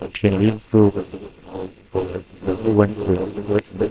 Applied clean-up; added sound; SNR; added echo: neural separator model SepFormer WHAMR!.